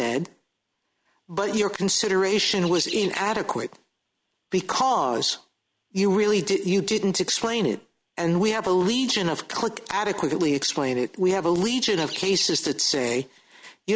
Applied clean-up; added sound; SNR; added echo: neural mask model Resemble Enhance denoiser.